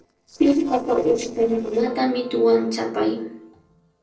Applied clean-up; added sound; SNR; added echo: neural separator model SepFormer DNS4.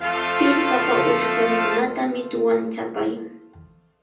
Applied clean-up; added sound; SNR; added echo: none; Brass instrument; 2 dB; reverberation time 0.6 s.